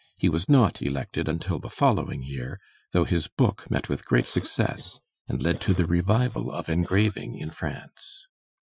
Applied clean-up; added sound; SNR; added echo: classical method Wiener filter.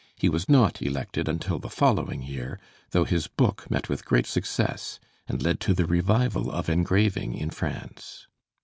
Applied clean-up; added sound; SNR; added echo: none; none; none; none.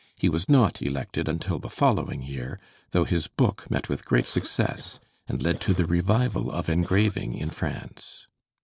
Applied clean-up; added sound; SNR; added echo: neural separator model SepFormer DNS4.